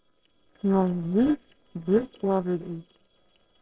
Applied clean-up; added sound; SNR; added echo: neural separator model SepFormer WHAMR!.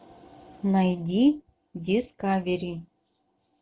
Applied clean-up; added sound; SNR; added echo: none; none; none; none.